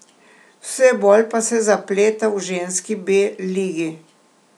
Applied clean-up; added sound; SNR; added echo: none; none; none; none.